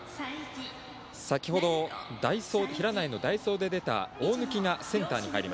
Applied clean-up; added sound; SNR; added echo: none; none; none; none.